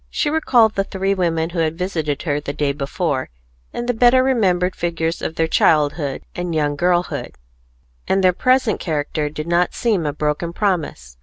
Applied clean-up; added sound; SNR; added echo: none; none; none; none.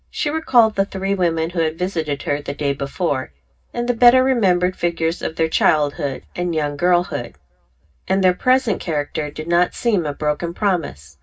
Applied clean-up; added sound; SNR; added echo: none; none; none; reverberation time 0.4 s.